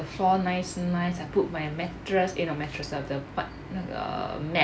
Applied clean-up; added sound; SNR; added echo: none; none; none; none.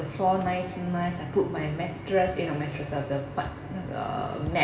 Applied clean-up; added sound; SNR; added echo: none; Walk, footsteps; 18 dB; reverberation time 2.0 s.